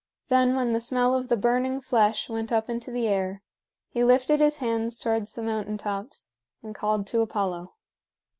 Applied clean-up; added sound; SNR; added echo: none; none; none; none.